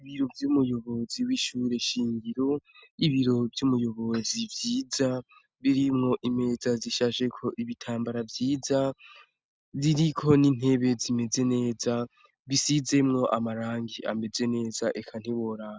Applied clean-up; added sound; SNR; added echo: none; none; none; none.